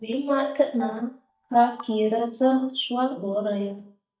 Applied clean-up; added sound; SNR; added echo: neural mask model DeepFilterNet 3.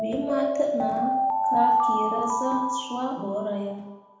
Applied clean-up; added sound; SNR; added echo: none; Alarm; -3 dB; reverberation time 0.9 s.